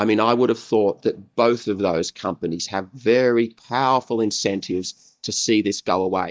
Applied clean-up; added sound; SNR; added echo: neural mask model DeepFilterNet 3.